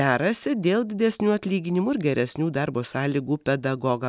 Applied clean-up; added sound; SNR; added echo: none; none; none; none.